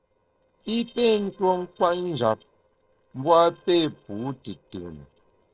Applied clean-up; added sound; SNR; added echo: neural separator model SepFormer DNS4.